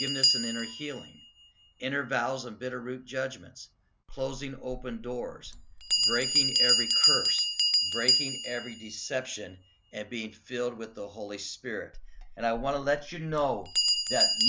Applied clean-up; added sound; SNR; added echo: none; Bell; -4 dB; none.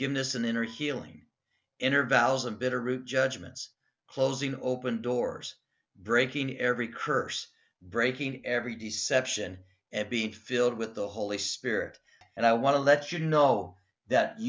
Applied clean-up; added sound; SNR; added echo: none; none; none; none.